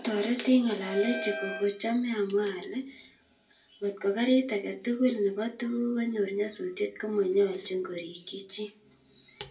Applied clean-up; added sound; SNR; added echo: none; none; none; reverberation time 0.2 s.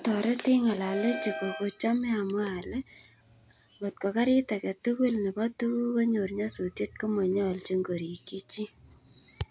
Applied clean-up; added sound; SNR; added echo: none; none; none; none.